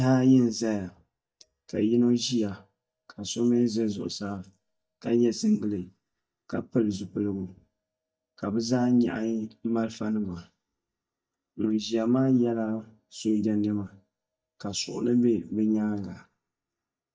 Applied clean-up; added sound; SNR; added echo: neural mask model DeepFilterNet 3.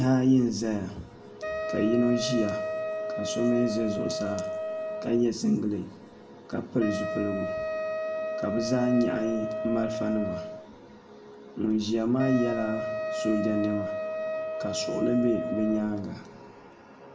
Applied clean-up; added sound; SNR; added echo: none; Wind instrument, woodwind instrument; 5 dB; reverberation time 0.6 s.